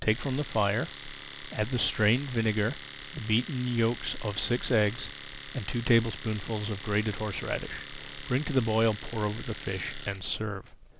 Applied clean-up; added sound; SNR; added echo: none; Domestic sounds, home sounds; 12 dB; none.